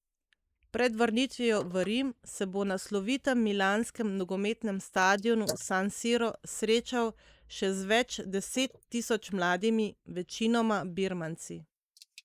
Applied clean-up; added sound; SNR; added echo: neural mask model Resemble Enhance denoiser.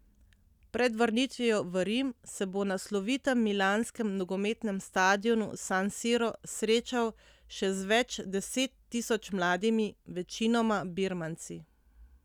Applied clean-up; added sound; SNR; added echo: none; none; none; none.